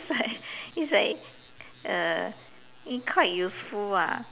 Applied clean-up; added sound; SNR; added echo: none; none; none; none.